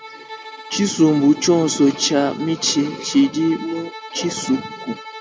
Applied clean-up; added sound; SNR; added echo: none; Bowed string instrument; 16 dB; none.